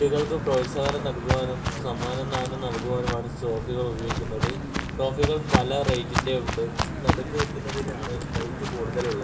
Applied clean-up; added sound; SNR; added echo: none; Walk, footsteps; 0 dB; reverberation time 0.8 s.